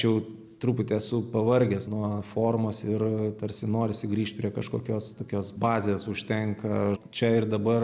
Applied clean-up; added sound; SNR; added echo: none; none; none; none.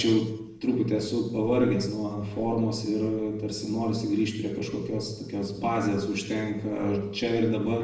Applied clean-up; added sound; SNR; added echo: none; none; none; reverberation time 0.7 s.